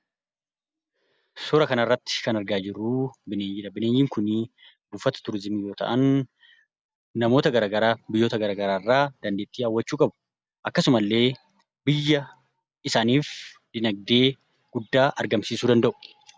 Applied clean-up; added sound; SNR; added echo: none; none; none; none.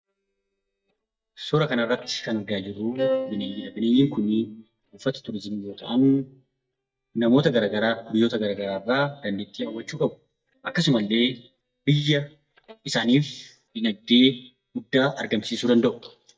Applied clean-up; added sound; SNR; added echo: neural mask model DeepFilterNet 3.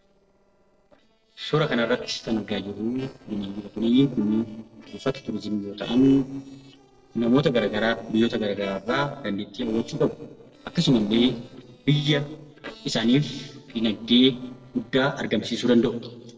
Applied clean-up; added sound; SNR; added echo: neural separator model SepFormer DNS4.